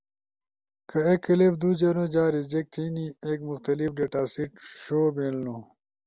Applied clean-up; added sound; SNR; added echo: none; none; none; none.